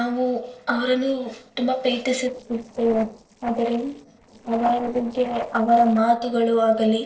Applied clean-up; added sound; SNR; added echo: neural separator model SepFormer DNS4.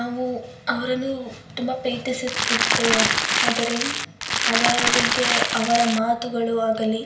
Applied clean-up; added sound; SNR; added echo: none; Crackle; -3 dB; reverberation time 1.0 s.